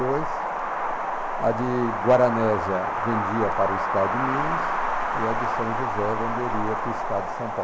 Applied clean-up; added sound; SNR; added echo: none; Wind; -1 dB; none.